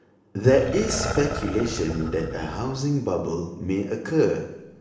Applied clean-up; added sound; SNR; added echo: none; Growling; 10 dB; reverberation time 1.0 s.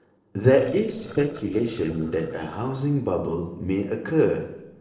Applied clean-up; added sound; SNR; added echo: neural separator model SepFormer DNS4.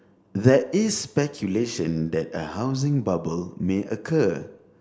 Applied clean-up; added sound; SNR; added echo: none; none; none; none.